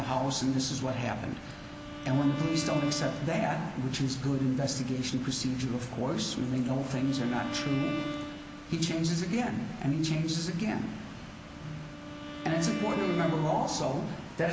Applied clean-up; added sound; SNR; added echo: none; Bowed string instrument; 11 dB; none.